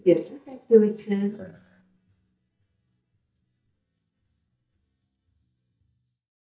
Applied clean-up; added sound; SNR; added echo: neural mask model DeepFilterNet 3.